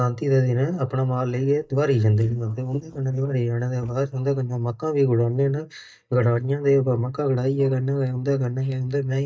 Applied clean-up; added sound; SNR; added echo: neural mask model DeepFilterNet 3.